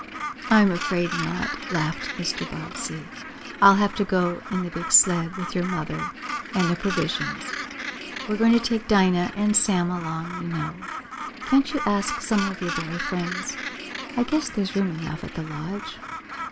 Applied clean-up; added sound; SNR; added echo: none; Gull, seagull; 8 dB; none.